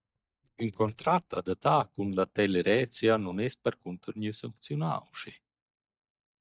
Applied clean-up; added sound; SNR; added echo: neural mask model DeepFilterNet 3.